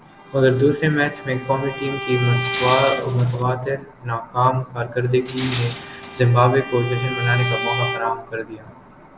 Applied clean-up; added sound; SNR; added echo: none; Tools + Bowed string instrument; 9 dB; none.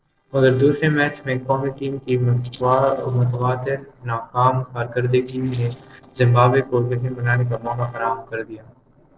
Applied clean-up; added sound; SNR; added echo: neural separator model SepFormer DNS4.